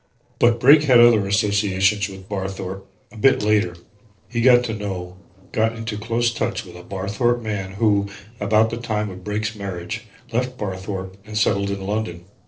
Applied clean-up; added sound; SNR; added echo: neural separator model SepFormer DNS4.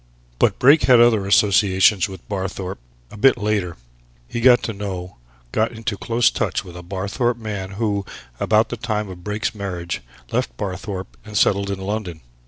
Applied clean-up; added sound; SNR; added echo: none; none; none; none.